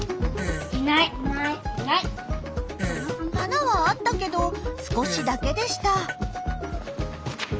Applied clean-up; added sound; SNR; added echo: none; Fart; 11 dB; none.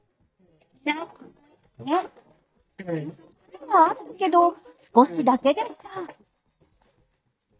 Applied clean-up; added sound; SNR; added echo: neural mask model DeepFilterNet 3.